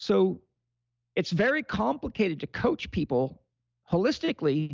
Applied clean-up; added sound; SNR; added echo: none; none; none; none.